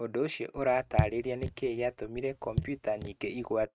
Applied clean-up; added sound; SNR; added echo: neural mask model RNNoise.